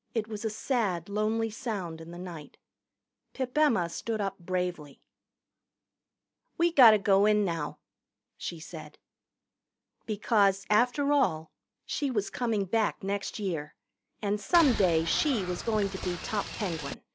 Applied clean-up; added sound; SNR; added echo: none; Boat, Water vehicle; 8 dB; none.